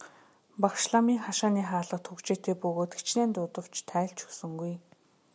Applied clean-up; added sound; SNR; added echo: none; none; none; none.